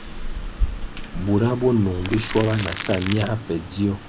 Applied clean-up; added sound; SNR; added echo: none; Rain + Crackle; 6 dB; none.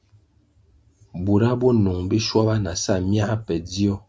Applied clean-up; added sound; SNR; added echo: none; none; none; none.